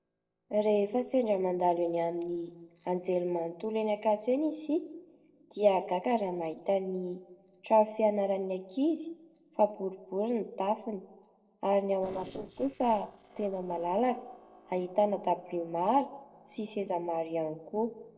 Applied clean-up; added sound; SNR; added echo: neural separator model SepFormer DNS4.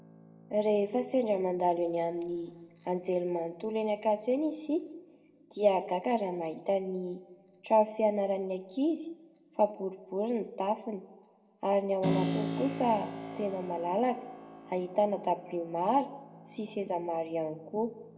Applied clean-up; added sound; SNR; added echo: none; Keyboard (musical); 12 dB; reverberation time 1.1 s.